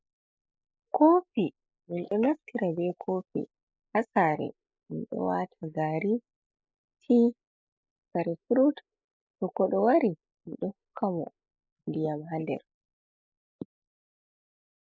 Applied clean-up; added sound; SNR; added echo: neural mask model Resemble Enhance denoiser.